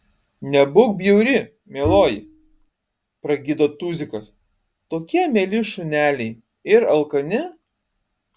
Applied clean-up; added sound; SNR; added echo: none; Bowed string instrument; 7 dB; none.